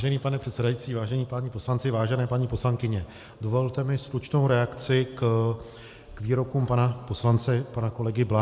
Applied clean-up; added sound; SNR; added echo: none; none; none; none.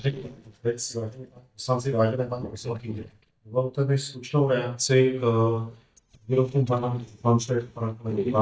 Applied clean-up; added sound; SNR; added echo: neural mask model DeepFilterNet 3.